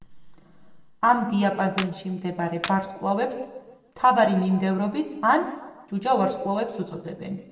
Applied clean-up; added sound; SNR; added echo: none; Clapping; 12 dB; reverberation time 1.0 s.